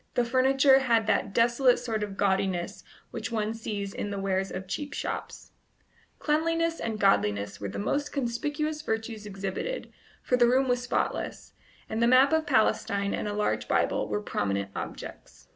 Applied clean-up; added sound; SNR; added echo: none; none; none; none.